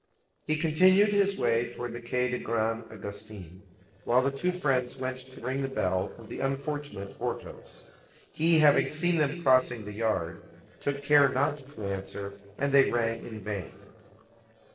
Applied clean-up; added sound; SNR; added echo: neural separator model SepFormer DNS4.